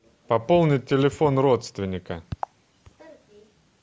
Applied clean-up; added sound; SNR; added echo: none; none; none; none.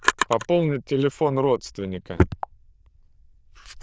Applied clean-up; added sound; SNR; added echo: neural diffusion model UNIVERSE++.